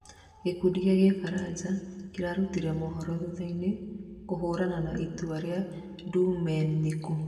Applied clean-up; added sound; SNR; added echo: none; none; none; reverberation time 1.4 s.